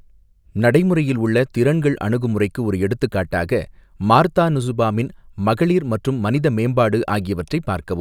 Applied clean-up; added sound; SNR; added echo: none; none; none; none.